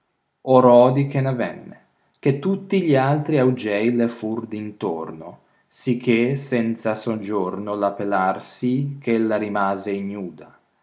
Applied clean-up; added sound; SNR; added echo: none; none; none; none.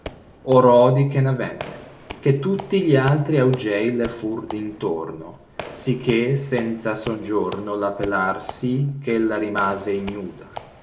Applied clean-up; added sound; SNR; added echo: none; Squeak / Walk, footsteps; 18 dB; reverberation time 0.9 s.